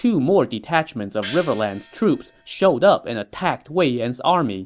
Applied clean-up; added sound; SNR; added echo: none; Gong; 17 dB; none.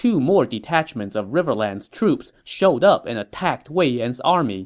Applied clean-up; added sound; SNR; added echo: none; none; none; none.